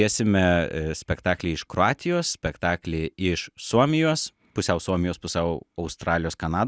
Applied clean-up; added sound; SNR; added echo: none; none; none; none.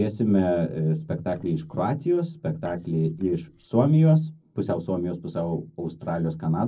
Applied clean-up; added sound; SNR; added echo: neural separator model SepFormer DNS4.